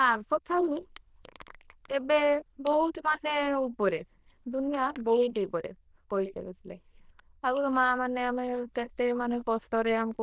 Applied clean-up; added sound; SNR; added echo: neural diffusion model UNIVERSE++.